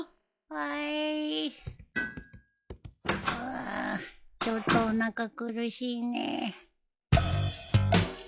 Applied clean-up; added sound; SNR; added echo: classical method log-MMSE.